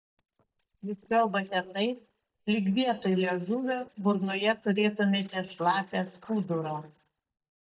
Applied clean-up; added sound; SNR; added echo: neural mask model DeepFilterNet 3.